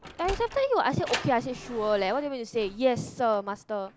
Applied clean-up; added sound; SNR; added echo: none; Sliding door; 13 dB; none.